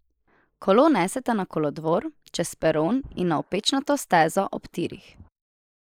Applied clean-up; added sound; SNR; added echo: neural mask model Resemble Enhance denoiser.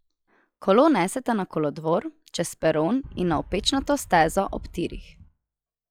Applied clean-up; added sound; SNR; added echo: classical method log-MMSE.